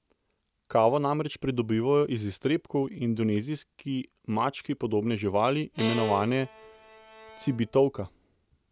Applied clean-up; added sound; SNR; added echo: none; Bowed string instrument; 11 dB; none.